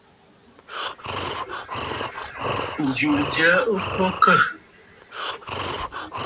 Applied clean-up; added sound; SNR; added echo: none; Breathing; 7 dB; none.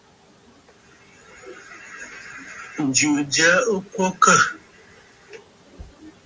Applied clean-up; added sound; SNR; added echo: none; none; none; none.